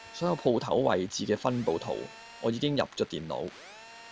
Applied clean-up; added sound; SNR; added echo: none; Telephone; 20 dB; none.